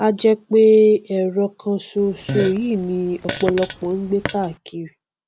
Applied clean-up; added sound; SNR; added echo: none; Fart; 10 dB; none.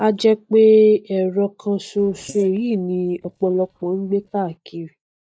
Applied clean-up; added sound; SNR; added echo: neural mask model DeepFilterNet 3.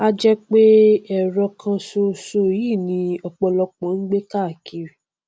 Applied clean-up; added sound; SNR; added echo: none; none; none; none.